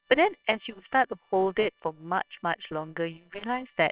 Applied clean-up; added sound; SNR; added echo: neural separator model SepFormer WHAMR!.